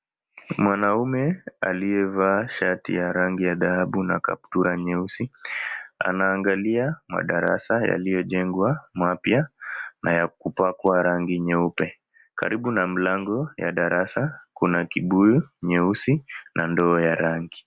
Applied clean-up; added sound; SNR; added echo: none; none; none; none.